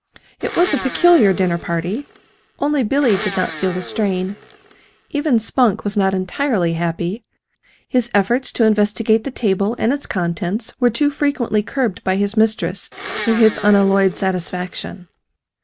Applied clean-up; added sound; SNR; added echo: none; Domestic sounds, home sounds; 13 dB; none.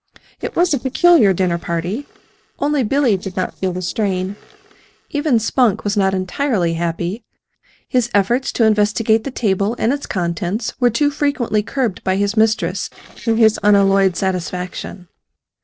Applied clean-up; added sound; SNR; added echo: neural separator model SepFormer DNS4.